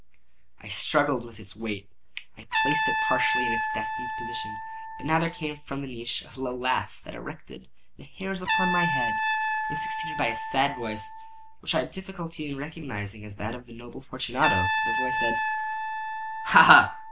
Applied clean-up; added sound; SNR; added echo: none; Trumpet; 3 dB; none.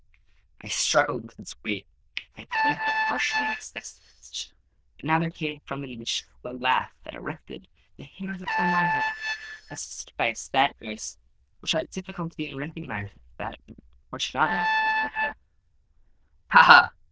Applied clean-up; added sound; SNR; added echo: neural diffusion model UNIVERSE++.